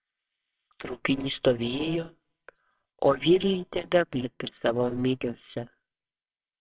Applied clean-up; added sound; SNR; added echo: neural separator model SepFormer WHAMR!.